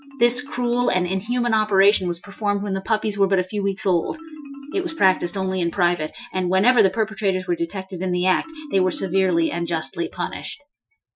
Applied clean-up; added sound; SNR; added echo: classical method Wiener filter.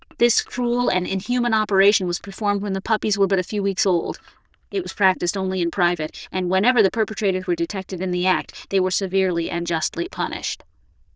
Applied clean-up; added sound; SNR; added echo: neural diffusion model UNIVERSE++.